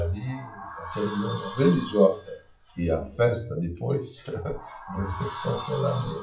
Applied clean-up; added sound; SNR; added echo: classical method WPE with log-MMSE.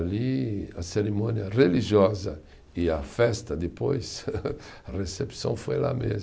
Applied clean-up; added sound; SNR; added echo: none; none; none; none.